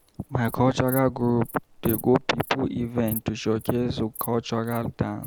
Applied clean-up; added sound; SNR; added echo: none; Insect; 17 dB; none.